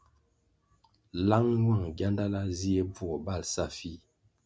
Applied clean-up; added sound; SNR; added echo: none; none; none; none.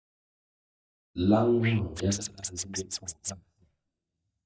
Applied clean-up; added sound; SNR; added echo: neural mask model DeepFilterNet 3.